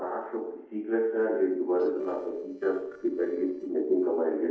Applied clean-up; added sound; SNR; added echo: neural separator model SepFormer DNS4.